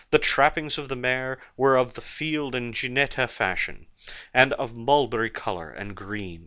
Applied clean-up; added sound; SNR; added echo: none; none; none; none.